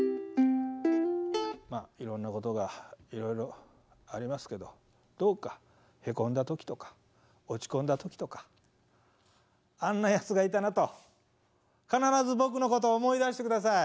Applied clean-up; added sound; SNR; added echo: none; none; none; none.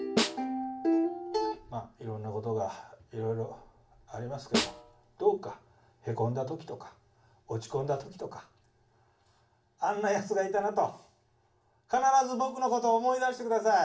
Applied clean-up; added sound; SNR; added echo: none; Snare drum; 3 dB; reverberation time 0.3 s.